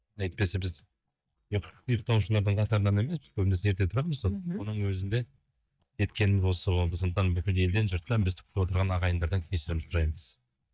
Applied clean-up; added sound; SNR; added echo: neural mask model DeepFilterNet 3.